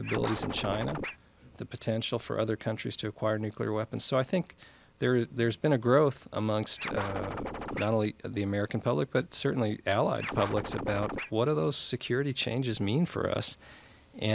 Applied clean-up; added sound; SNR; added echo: none; Scratching (performance technique); 6 dB; none.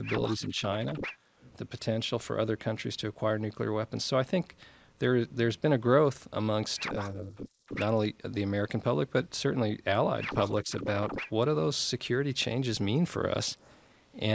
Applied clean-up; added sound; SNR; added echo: neural mask model Resemble Enhance denoiser.